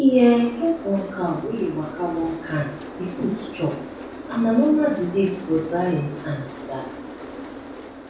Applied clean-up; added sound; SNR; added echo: none; Boat, Water vehicle; 12 dB; reverberation time 0.6 s.